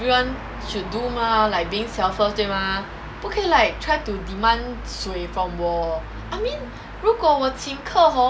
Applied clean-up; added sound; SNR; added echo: none; none; none; none.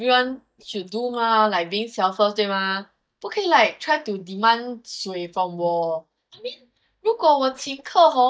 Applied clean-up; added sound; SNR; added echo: neural mask model DeepFilterNet 3.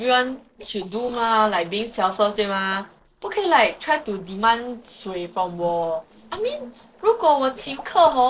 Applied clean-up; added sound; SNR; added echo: neural separator model SepFormer DNS4.